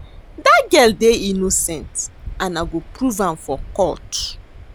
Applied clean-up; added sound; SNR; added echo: none; Waves, surf; 16 dB; none.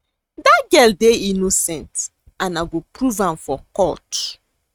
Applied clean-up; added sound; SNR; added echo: neural mask model RNNoise.